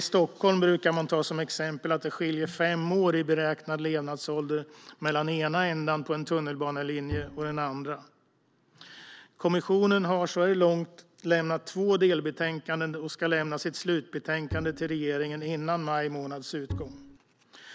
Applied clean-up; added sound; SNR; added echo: none; Bowed string instrument; 9 dB; none.